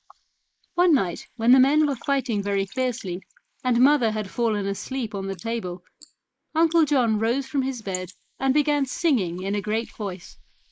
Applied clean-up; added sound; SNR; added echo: neural mask model Resemble Enhance denoiser.